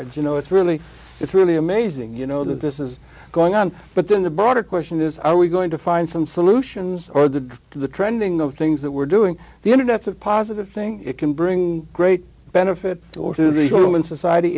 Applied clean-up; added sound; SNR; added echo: none; none; none; none.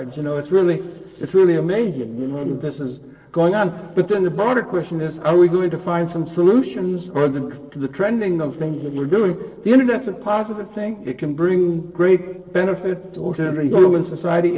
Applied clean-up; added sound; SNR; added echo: neural separator model SepFormer DNS4.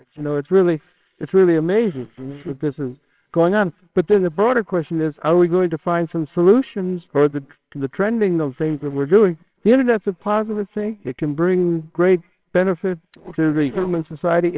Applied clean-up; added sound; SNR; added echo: neural separator model SepFormer WHAMR!.